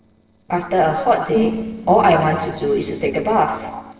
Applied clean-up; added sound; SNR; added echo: neural separator model SepFormer DNS4.